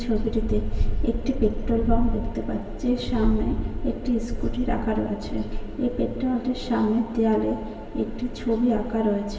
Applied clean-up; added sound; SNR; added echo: none; none; none; reverberation time 1.3 s.